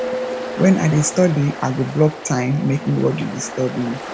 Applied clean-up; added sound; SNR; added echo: none; Ocean; 10 dB; none.